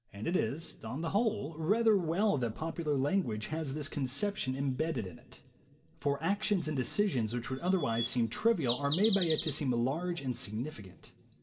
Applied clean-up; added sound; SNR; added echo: none; Bird vocalization, bird call, bird song; 1 dB; reverberation time 1.5 s.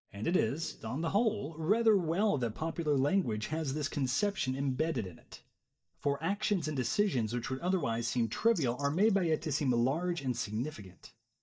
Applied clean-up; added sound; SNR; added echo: neural mask model DeepFilterNet 3.